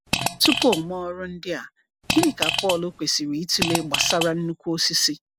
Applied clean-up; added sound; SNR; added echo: none; Fart; 2 dB; none.